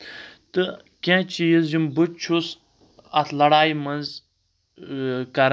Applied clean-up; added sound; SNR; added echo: none; none; none; none.